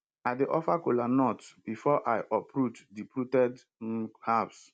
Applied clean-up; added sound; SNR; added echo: none; none; none; none.